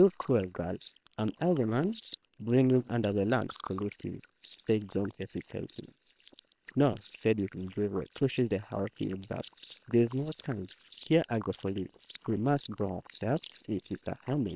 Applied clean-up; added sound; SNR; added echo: neural separator model SepFormer WHAM!.